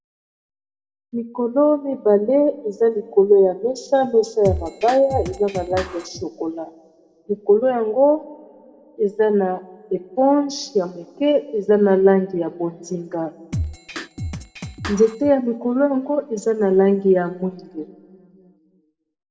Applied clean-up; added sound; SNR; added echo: none; Drum kit; 9 dB; reverberation time 1.3 s.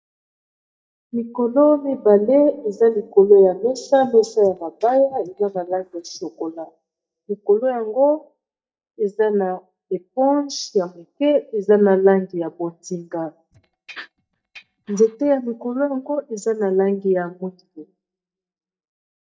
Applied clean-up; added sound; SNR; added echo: neural mask model DeepFilterNet 3.